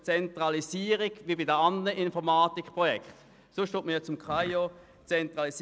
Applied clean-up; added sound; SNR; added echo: none; Fart; 17 dB; none.